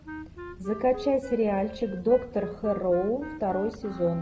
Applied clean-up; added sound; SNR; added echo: none; Wind instrument, woodwind instrument; 14 dB; none.